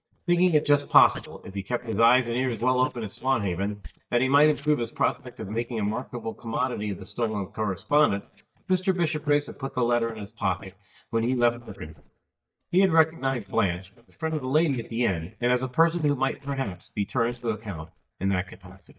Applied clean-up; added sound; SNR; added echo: neural mask model DeepFilterNet 3.